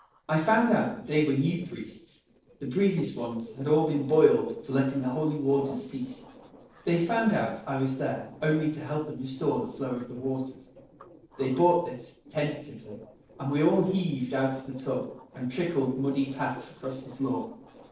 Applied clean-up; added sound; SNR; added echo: neural separator model SepFormer DNS4.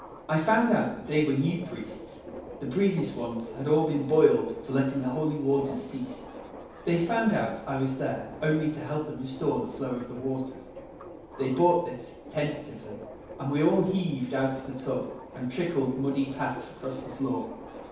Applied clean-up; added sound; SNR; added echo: none; Subway, metro, underground; 16 dB; reverberation time 0.9 s.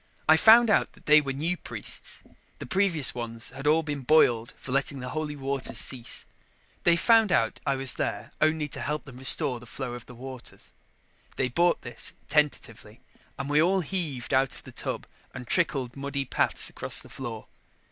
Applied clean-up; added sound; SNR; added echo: none; none; none; none.